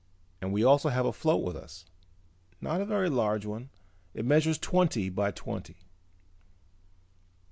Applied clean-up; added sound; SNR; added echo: none; none; none; none.